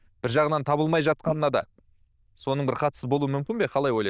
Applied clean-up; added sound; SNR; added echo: neural diffusion model UNIVERSE++.